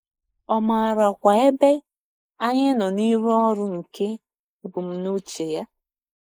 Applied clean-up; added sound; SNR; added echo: neural mask model Resemble Enhance denoiser.